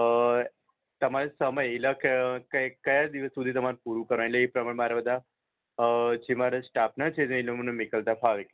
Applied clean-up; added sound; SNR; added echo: none; none; none; none.